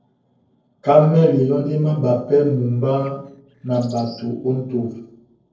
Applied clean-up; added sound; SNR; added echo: neural separator model SepFormer DNS4.